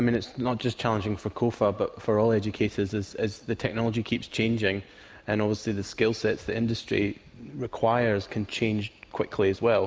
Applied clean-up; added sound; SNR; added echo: none; none; none; none.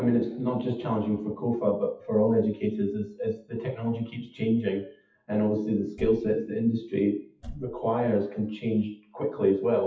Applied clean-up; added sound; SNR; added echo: classical method WPE with log-MMSE.